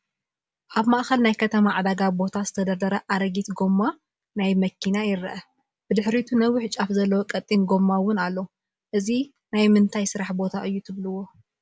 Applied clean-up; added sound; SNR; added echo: none; none; none; none.